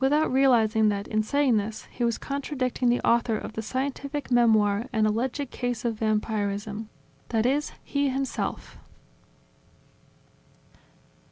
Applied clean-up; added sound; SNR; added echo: none; none; none; none.